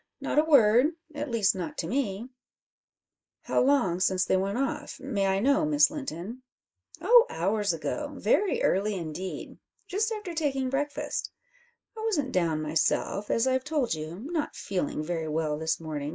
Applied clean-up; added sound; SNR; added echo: neural mask model Resemble Enhance denoiser.